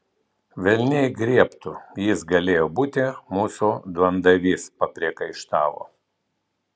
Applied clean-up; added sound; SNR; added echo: none; none; none; none.